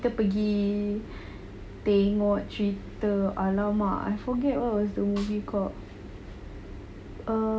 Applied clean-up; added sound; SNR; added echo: none; Snare drum; 20 dB; none.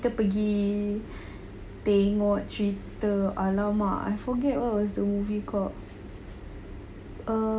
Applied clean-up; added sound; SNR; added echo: none; none; none; none.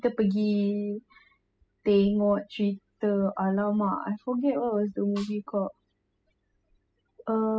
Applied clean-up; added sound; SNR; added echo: classical method spectral subtraction.